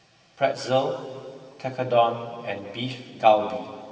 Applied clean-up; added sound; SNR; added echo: none; none; none; reverberation time 2.1 s.